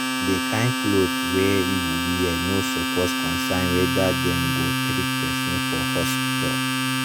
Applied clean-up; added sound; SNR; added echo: none; Domestic sounds, home sounds; -3 dB; none.